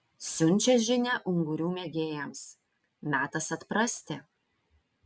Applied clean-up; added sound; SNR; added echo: none; none; none; none.